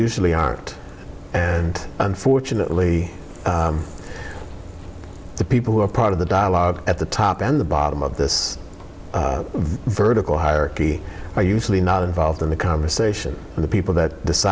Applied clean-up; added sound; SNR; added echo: none; none; none; none.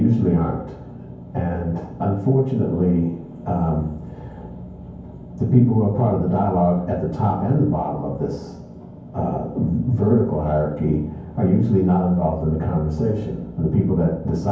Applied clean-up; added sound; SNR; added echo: none; none; none; reverberation time 0.9 s.